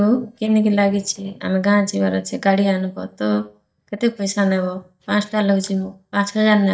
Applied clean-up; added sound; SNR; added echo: neural mask model DeepFilterNet 3.